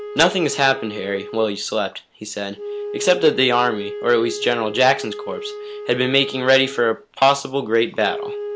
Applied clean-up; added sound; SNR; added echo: none; Wind instrument, woodwind instrument; 11 dB; none.